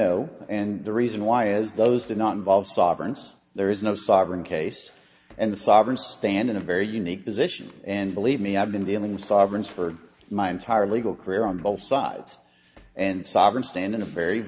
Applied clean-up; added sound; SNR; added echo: none; none; none; none.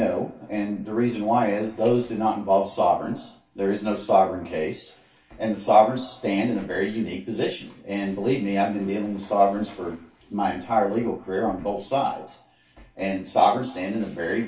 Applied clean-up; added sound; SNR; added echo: none; none; none; reverberation time 0.2 s.